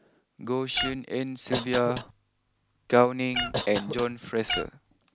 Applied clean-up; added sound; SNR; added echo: none; Cough + Meow; 6 dB; none.